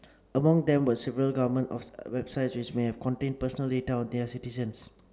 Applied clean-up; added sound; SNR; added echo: none; none; none; none.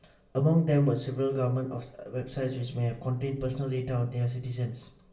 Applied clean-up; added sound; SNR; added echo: none; none; none; reverberation time 0.3 s.